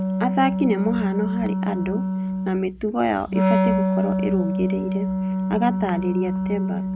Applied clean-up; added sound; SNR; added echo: none; Wind instrument, woodwind instrument; -2 dB; none.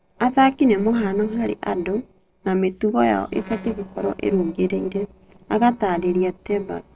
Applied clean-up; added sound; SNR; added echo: neural separator model SepFormer DNS4.